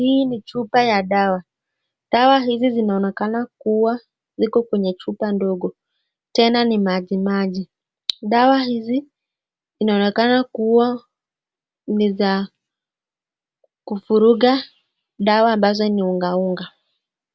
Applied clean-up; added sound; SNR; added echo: none; none; none; none.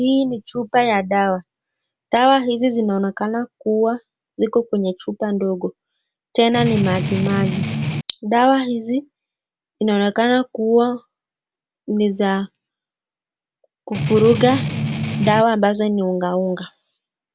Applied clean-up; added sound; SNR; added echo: none; Strum; 3 dB; none.